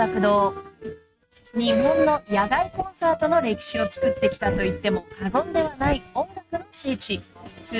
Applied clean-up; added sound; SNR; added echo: neural mask model RNNoise.